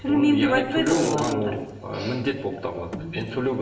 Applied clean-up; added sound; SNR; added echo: none; Motor vehicle (road); 18 dB; reverberation time 1.0 s.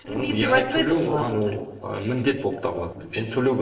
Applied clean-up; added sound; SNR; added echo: neural separator model SepFormer DNS4.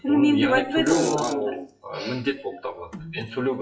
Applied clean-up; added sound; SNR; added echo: classical method WPE with log-MMSE.